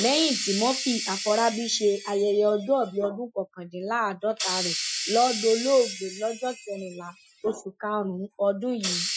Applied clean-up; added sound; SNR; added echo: classical method Wiener filter.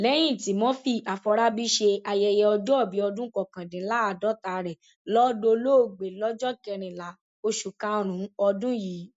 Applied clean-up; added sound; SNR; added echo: none; none; none; none.